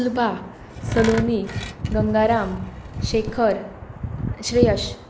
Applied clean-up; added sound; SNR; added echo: none; Tools; 13 dB; none.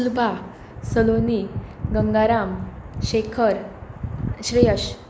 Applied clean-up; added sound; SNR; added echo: none; none; none; none.